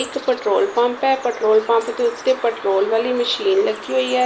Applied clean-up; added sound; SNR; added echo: none; Bird vocalization, bird call, bird song; 17 dB; none.